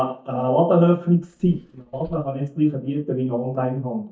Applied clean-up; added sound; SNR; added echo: neural mask model DeepFilterNet 3.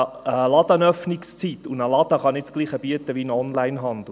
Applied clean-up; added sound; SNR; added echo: none; none; none; none.